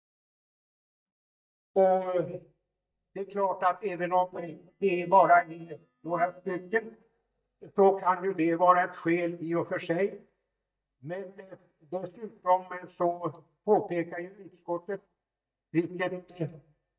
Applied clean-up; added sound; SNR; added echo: neural mask model DeepFilterNet 3.